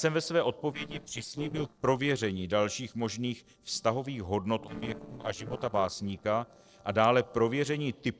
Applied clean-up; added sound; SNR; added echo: neural separator model SepFormer DNS4.